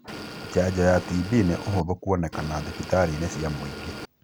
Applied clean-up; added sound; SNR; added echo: none; Motor vehicle (road) / Engine; 11 dB; none.